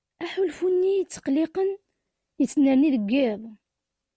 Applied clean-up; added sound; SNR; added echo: none; none; none; none.